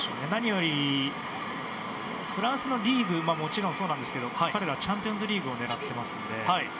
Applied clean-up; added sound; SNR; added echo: none; none; none; reverberation time 0.4 s.